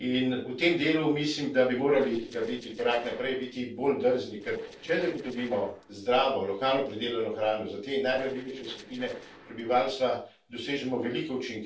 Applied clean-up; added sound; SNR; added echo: neural separator model SepFormer DNS4.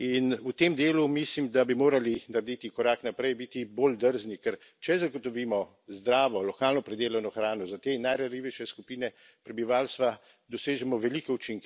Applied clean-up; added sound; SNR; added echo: none; none; none; none.